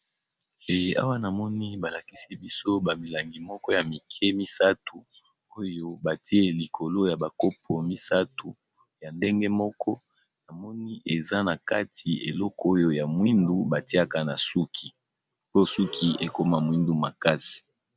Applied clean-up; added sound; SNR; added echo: none; Breathing; 17 dB; none.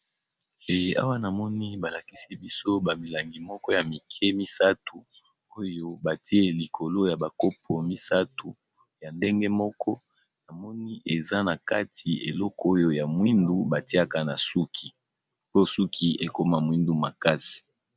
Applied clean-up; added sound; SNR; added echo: none; none; none; none.